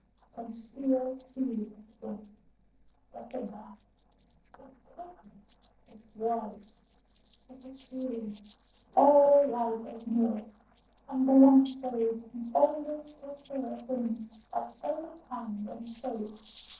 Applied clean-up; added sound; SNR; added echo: neural separator model SepFormer DNS4.